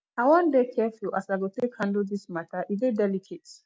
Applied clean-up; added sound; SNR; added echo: none; none; none; none.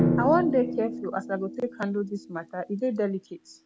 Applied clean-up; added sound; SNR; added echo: none; Drum; 3 dB; none.